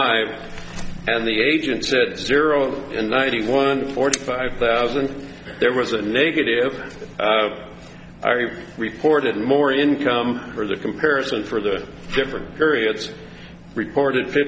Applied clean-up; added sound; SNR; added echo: none; none; none; none.